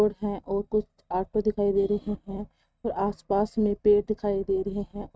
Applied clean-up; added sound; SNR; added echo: neural mask model RNNoise.